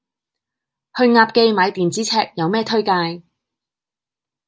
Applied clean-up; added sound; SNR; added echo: none; none; none; none.